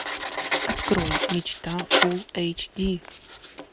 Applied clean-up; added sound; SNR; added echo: none; Writing; -4 dB; none.